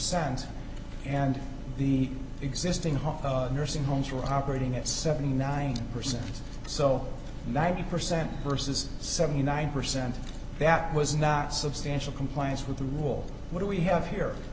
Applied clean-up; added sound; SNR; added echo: none; none; none; none.